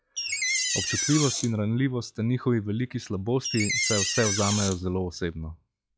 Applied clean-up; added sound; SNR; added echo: classical method log-MMSE.